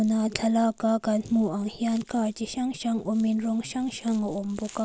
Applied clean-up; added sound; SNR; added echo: none; none; none; none.